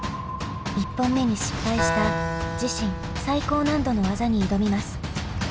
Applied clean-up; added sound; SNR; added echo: none; Acoustic guitar; 8 dB; none.